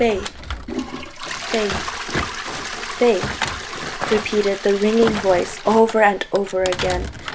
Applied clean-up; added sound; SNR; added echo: none; Thump, thud + Toilet flush; 7 dB; none.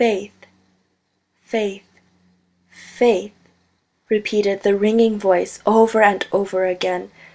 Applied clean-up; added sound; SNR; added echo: none; none; none; none.